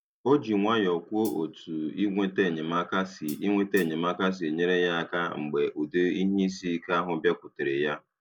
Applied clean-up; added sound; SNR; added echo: none; Hi-hat; 20 dB; none.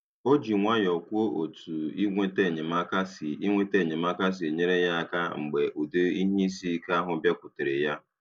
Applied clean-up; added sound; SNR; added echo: none; none; none; none.